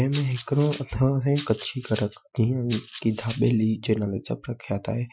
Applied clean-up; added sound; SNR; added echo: classical method Wiener filter.